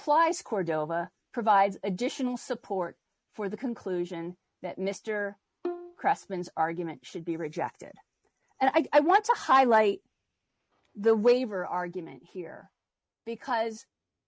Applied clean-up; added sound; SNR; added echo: neural mask model RNNoise.